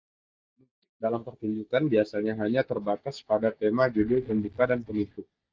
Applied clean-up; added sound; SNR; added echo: neural mask model DeepFilterNet 3.